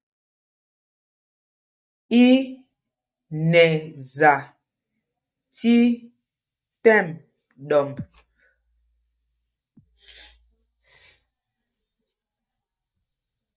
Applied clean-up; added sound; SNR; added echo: neural mask model DeepFilterNet 3.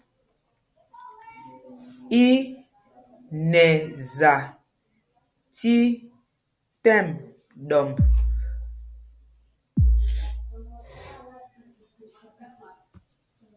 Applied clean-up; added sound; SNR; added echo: none; Bass drum; -2 dB; none.